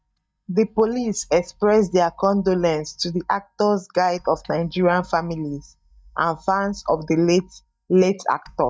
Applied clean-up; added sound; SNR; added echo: neural mask model DeepFilterNet 3.